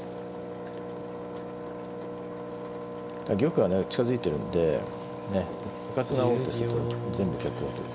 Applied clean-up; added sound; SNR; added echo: none; Engine; 7 dB; none.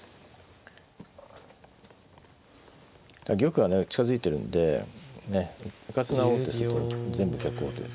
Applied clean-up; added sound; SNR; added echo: none; none; none; none.